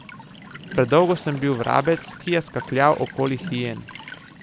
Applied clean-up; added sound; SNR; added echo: none; Whoosh, swoosh, swish + Walk, footsteps / Stream / Trickle, dribble / Chirp, tweet; 14 dB; none.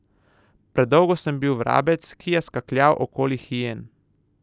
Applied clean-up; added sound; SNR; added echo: none; none; none; none.